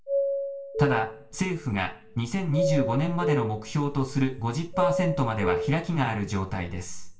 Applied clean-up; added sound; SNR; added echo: none; Doorbell; 3 dB; reverberation time 0.3 s.